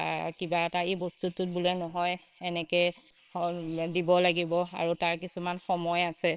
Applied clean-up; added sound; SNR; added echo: neural separator model SepFormer WHAMR!.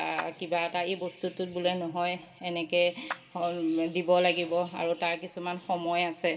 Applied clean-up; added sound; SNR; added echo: none; Clapping; 16 dB; reverberation time 1.1 s.